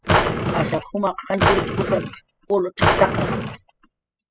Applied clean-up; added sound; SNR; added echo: classical method spectral subtraction.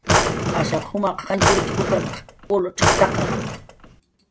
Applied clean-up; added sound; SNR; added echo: none; Drawer open or close; -3 dB; none.